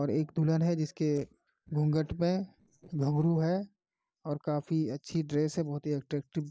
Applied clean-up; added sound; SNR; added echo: neural separator model SepFormer DNS4.